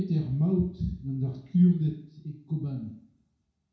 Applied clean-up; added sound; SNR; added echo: none; none; none; reverberation time 0.5 s.